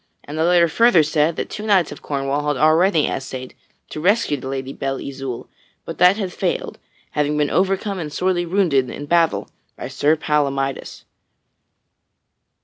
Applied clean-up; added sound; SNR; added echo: none; none; none; none.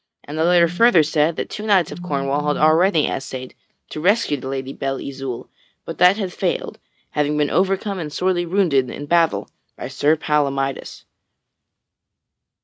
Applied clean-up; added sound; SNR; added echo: neural mask model RNNoise.